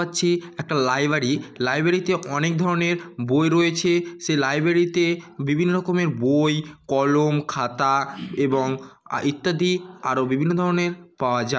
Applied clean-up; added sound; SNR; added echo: none; none; none; none.